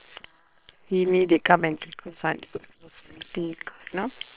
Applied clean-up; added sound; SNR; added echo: neural separator model SepFormer WHAM!.